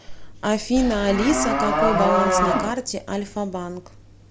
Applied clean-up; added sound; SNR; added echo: none; Livestock, farm animals, working animals; -3 dB; none.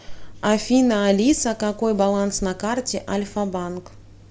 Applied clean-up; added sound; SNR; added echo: none; none; none; none.